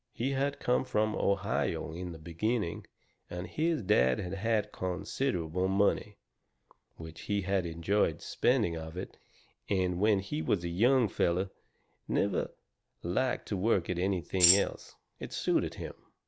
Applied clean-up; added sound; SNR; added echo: none; Tambourine; -2 dB; none.